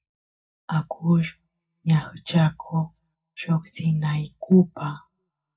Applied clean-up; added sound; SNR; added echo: none; none; none; reverberation time 0.4 s.